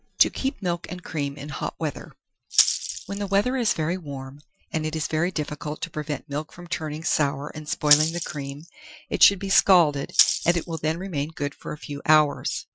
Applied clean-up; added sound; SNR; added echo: classical method Wiener filter.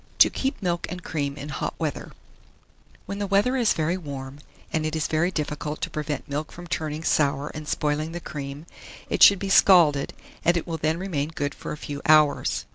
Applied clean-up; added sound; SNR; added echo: none; none; none; none.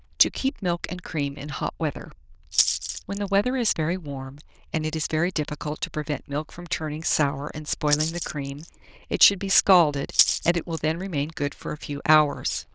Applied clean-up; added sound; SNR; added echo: neural diffusion model UNIVERSE++.